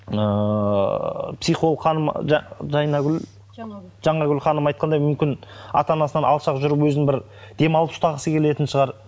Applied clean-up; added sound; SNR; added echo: none; none; none; none.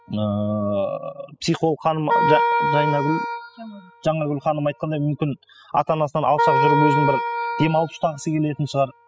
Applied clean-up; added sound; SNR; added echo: classical method spectral subtraction.